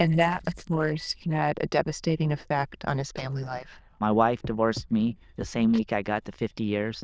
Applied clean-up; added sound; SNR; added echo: neural diffusion model UNIVERSE++.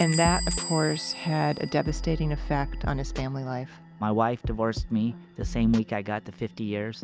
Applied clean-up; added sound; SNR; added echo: none; Squeak / Bell; 12 dB; none.